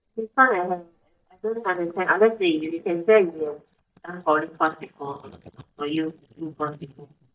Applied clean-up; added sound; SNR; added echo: neural mask model DeepFilterNet 3.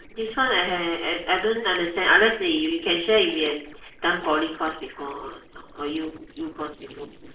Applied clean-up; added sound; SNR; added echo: neural separator model SepFormer DNS4.